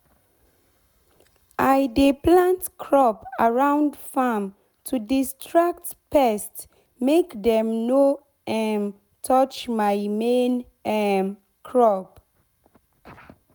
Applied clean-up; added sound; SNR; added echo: none; none; none; none.